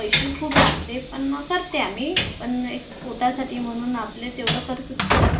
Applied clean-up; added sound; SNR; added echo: none; Train; -2 dB; reverberation time 0.4 s.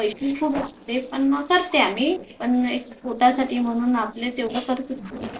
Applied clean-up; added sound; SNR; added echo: neural separator model SepFormer DNS4.